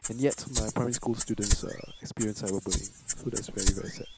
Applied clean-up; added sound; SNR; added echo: none; Rattle (instrument); -1 dB; none.